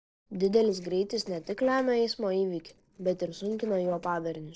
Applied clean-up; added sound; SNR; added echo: neural separator model SepFormer DNS4.